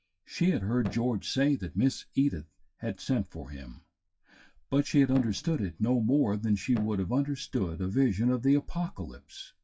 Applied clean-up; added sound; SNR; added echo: classical method WPE with log-MMSE.